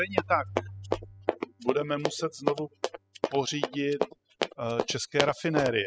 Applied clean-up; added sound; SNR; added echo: classical method spectral subtraction.